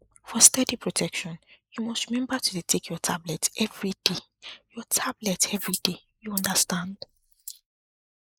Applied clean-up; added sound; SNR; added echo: neural mask model Resemble Enhance denoiser.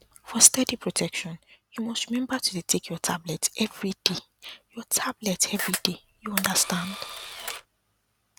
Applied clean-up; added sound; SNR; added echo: none; Camera; 6 dB; none.